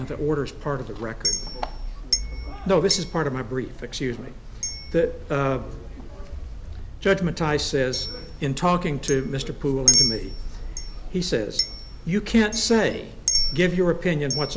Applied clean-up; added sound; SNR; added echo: none; Chink, clink; 4 dB; none.